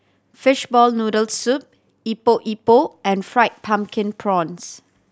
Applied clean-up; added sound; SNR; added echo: none; none; none; none.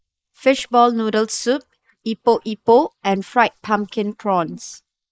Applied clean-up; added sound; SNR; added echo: neural mask model Resemble Enhance denoiser.